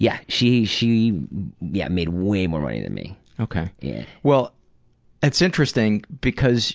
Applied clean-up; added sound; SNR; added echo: none; none; none; none.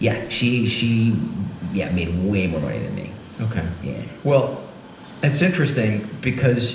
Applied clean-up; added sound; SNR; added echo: none; Train; 18 dB; reverberation time 0.9 s.